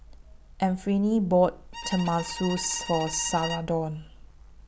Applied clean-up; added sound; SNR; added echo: none; Bowed string instrument; 11 dB; none.